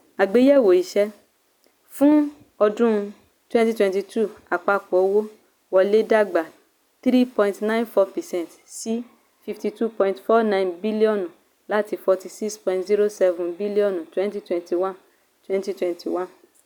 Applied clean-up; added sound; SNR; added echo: none; none; none; none.